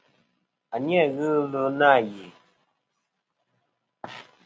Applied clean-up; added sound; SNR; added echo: none; none; none; none.